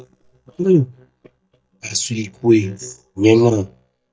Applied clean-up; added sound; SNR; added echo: neural mask model DeepFilterNet 3.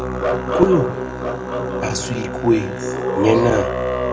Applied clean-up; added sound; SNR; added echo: none; Musical instrument; 1 dB; none.